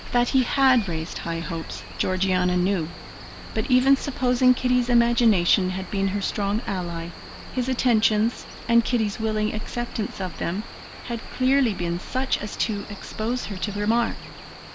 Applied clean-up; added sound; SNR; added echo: none; Cricket; 15 dB; none.